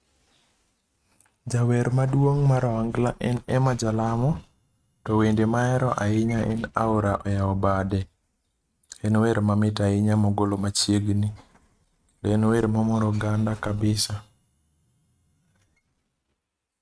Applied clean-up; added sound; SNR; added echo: neural mask model RNNoise.